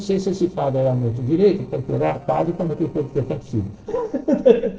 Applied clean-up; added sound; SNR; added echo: neural separator model SepFormer DNS4.